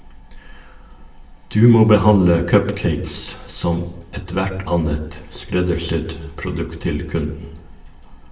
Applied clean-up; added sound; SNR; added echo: none; none; none; reverberation time 0.6 s.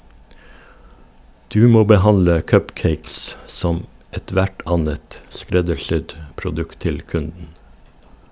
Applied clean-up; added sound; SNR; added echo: none; none; none; none.